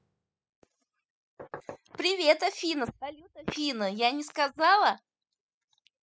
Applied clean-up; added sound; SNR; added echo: classical method spectral subtraction.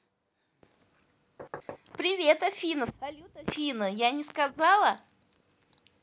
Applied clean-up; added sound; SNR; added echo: none; Knock; 12 dB; none.